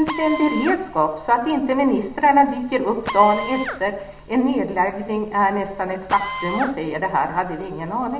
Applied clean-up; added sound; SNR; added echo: none; Drill; 13 dB; reverberation time 0.9 s.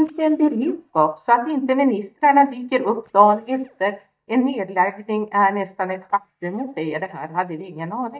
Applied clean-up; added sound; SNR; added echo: neural mask model DeepFilterNet 3.